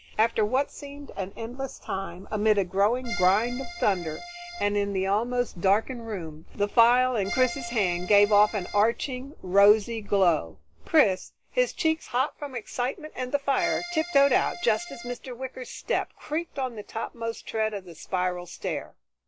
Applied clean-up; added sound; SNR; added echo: none; Accordion; 11 dB; none.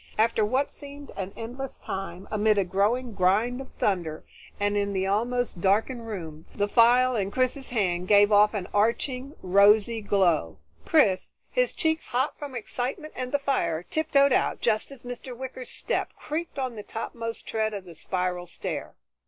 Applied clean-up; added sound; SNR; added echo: none; none; none; none.